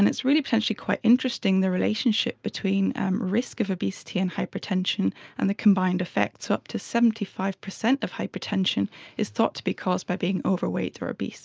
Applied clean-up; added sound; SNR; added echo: none; none; none; none.